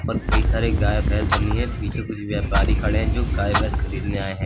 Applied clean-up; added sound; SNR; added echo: none; Clock; -4 dB; none.